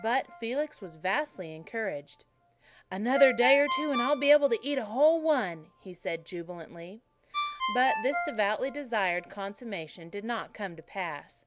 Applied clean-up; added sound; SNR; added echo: none; Ringtone; 10 dB; none.